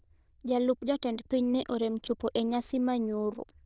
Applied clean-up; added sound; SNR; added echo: neural diffusion model UNIVERSE++.